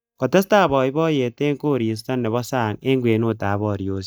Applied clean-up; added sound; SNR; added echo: neural mask model DeepFilterNet 3.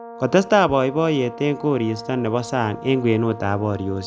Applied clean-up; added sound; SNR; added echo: none; Brass instrument; 16 dB; none.